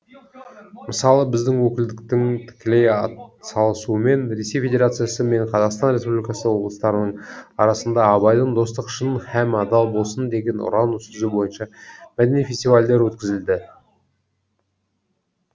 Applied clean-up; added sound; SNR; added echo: none; none; none; none.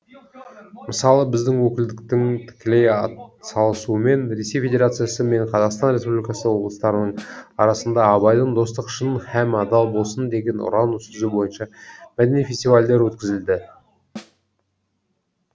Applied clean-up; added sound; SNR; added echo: none; Snare drum; 19 dB; none.